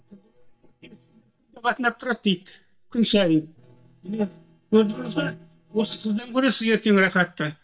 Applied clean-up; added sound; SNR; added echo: neural mask model DeepFilterNet 3.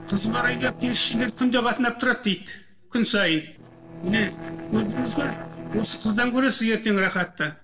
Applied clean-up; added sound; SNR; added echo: neural separator model SepFormer DNS4.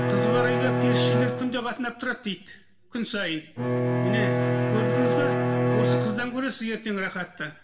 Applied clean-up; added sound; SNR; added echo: none; Bowed string instrument; -5 dB; reverberation time 0.6 s.